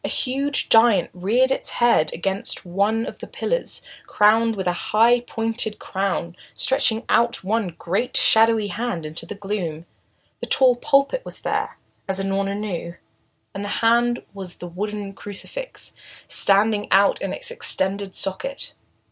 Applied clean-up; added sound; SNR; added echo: none; none; none; none.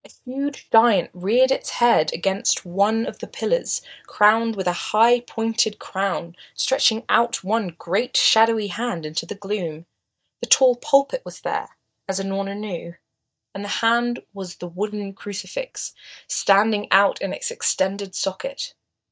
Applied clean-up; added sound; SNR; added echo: neural mask model DeepFilterNet 3.